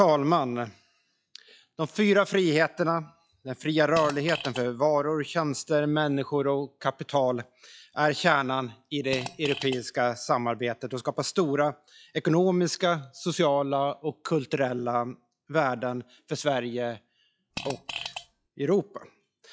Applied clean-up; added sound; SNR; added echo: classical method log-MMSE.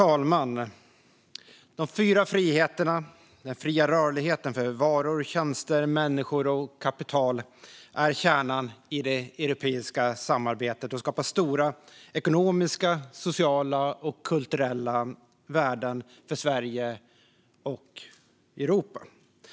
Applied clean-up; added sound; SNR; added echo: none; none; none; none.